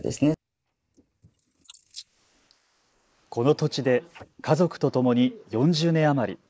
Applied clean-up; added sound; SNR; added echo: neural mask model Resemble Enhance denoiser.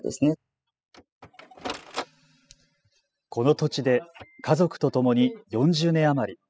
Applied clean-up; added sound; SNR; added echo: classical method spectral subtraction.